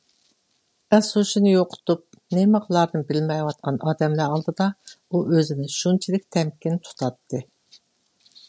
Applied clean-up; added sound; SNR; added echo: none; none; none; none.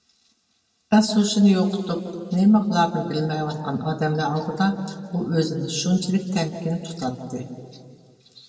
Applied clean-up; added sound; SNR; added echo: none; none; none; reverberation time 1.9 s.